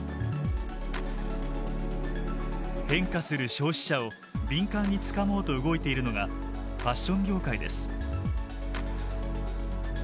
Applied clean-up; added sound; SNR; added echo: none; none; none; none.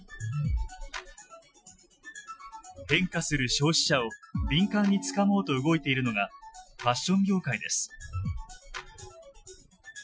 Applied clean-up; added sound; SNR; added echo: classical method Wiener filter.